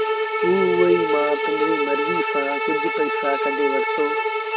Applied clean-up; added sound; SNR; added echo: none; Bowed string instrument; -2 dB; none.